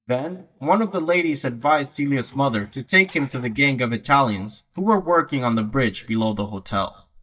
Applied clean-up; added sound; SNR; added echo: neural mask model DeepFilterNet 3.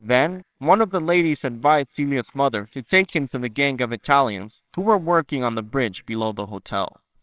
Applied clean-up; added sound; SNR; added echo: neural separator model SepFormer WHAMR!.